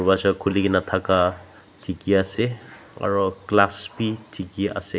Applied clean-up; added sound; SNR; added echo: none; none; none; none.